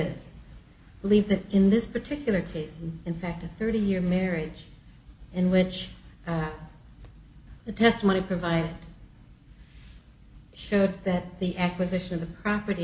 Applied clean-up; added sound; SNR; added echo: none; none; none; none.